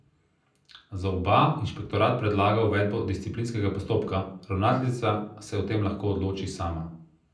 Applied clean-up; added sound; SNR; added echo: none; none; none; reverberation time 0.6 s.